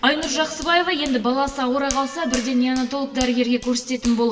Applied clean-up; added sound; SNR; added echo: none; Hands; 16 dB; reverberation time 0.9 s.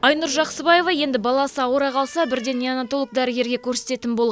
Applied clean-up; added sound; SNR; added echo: none; none; none; none.